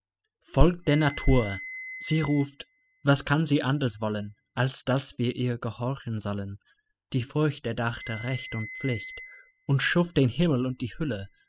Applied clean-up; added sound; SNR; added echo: classical method spectral subtraction.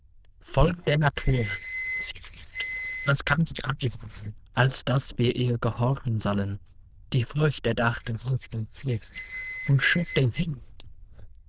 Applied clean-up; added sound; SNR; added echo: neural diffusion model UNIVERSE++.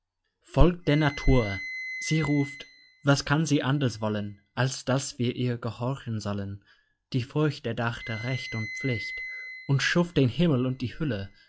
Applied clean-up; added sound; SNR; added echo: classical method log-MMSE.